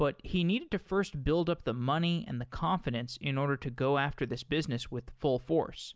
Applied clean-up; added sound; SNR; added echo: none; none; none; none.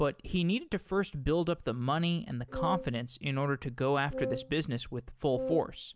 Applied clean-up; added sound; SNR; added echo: none; Wind instrument, woodwind instrument; 6 dB; none.